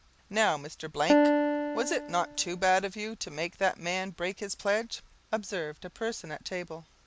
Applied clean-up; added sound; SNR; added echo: none; Piano; -1 dB; none.